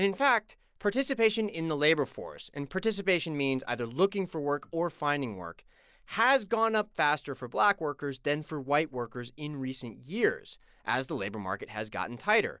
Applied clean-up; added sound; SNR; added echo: none; none; none; none.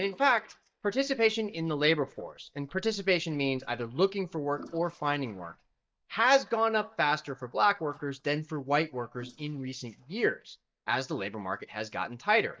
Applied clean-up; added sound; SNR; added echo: neural mask model DeepFilterNet 3.